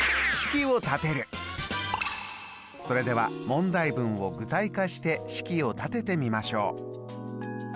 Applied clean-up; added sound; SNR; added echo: none; none; none; none.